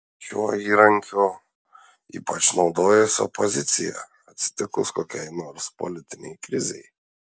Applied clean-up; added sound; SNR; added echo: none; none; none; none.